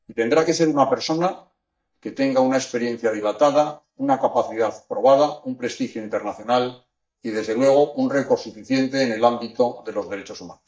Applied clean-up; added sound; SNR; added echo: neural mask model DeepFilterNet 3.